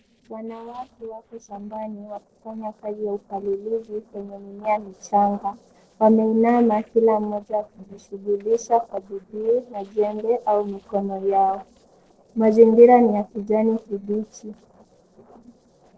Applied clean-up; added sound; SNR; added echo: neural separator model SepFormer DNS4.